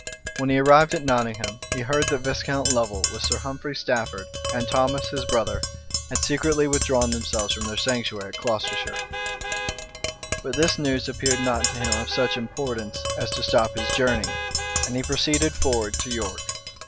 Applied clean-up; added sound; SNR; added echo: none; Vehicle horn, car horn, honking + Tap; 4 dB; none.